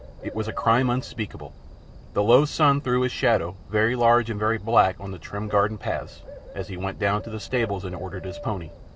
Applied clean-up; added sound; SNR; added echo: none; Bird; 16 dB; none.